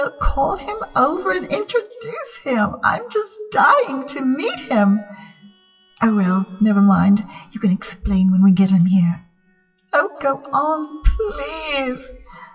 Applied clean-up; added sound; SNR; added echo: classical method WPE with log-MMSE.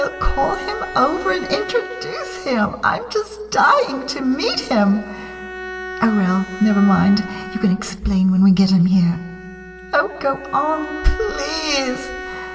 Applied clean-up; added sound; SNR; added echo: none; Bowed string instrument; 14 dB; reverberation time 1.9 s.